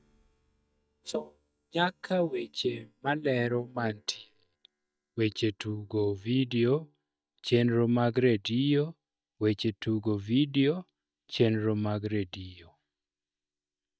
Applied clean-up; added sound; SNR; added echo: neural mask model DeepFilterNet 3.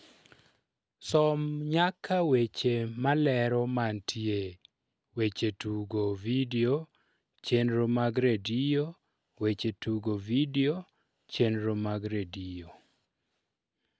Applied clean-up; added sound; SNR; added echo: none; none; none; none.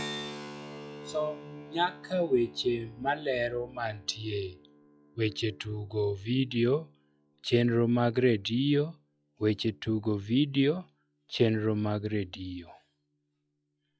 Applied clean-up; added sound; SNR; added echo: classical method log-MMSE.